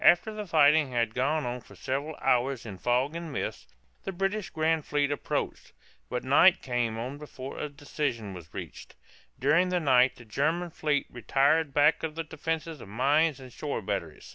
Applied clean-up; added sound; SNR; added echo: none; none; none; none.